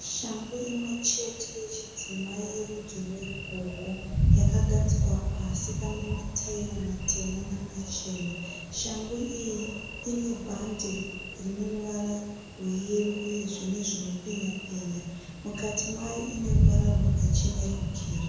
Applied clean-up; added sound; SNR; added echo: none; Thunder; -4 dB; reverberation time 1.2 s.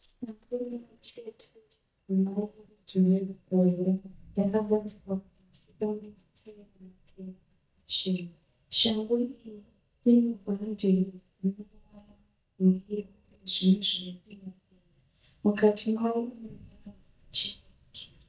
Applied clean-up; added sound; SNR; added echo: neural mask model DeepFilterNet 3.